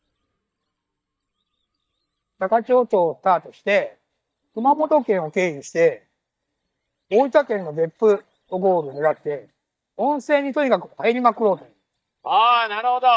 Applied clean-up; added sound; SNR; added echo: neural mask model DeepFilterNet 3.